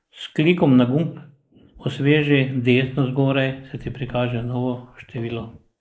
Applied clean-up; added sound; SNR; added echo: neural mask model Resemble Enhance denoiser.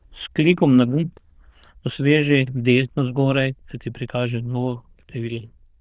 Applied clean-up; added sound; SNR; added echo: neural diffusion model UNIVERSE++.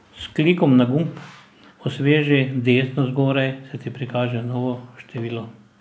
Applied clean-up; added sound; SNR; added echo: none; none; none; none.